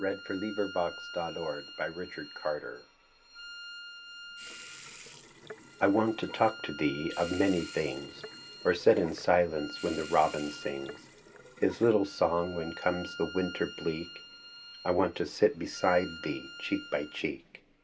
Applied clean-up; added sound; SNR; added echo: none; Bowed string instrument + Sink (filling or washing) / Water tap, faucet; 15 dB; none.